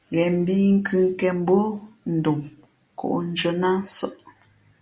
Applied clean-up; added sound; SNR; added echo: none; none; none; none.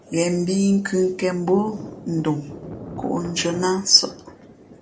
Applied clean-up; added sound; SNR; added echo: none; Thunder; 16 dB; none.